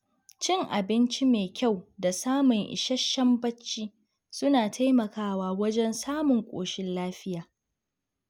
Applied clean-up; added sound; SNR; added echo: none; none; none; none.